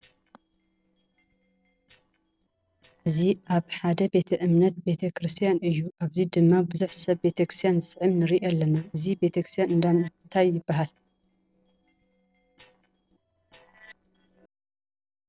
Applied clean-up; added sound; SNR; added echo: neural separator model SepFormer DNS4.